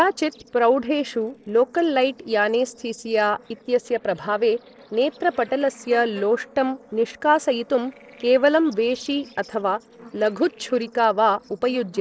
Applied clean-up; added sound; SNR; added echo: neural separator model SepFormer DNS4.